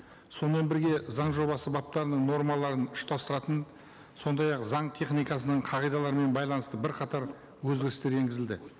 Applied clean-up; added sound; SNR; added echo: none; none; none; none.